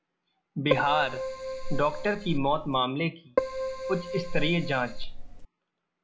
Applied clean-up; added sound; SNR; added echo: none; Keyboard (musical); 1 dB; none.